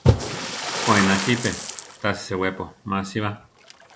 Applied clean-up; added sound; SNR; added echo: none; Splash, splatter; 1 dB; none.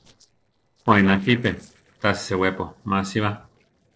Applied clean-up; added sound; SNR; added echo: neural separator model SepFormer DNS4.